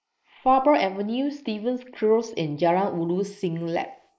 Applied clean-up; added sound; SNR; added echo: neural mask model Resemble Enhance denoiser.